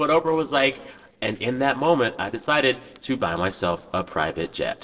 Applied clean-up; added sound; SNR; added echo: neural separator model SepFormer DNS4.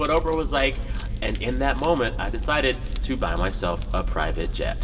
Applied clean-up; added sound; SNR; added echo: none; Fire; 1 dB; reverberation time 1.4 s.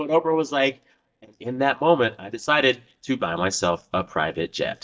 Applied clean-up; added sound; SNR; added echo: neural mask model DeepFilterNet 3.